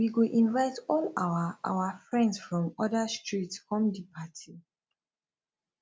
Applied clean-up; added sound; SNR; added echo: none; none; none; none.